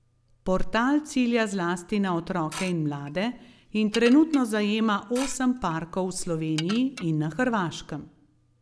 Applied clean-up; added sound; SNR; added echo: none; Dishes, pots, and pans / Glass; 16 dB; none.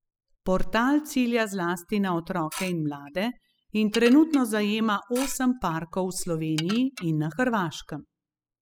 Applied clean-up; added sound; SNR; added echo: classical method spectral subtraction.